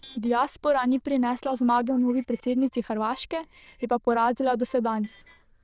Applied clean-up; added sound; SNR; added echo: neural diffusion model UNIVERSE++.